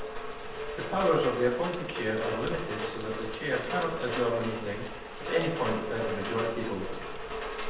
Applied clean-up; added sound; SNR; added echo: none; Rain; 4 dB; reverberation time 0.9 s.